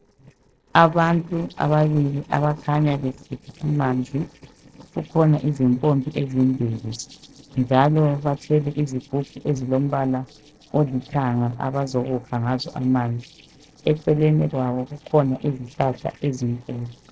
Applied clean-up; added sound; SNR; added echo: neural separator model SepFormer DNS4.